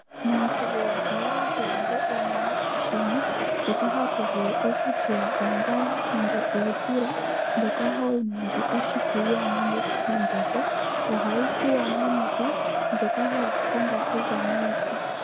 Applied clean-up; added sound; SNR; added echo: none; Crowd; -3 dB; none.